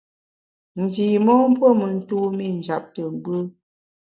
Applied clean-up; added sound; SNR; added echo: none; none; none; none.